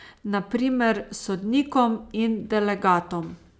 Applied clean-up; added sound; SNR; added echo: none; none; none; none.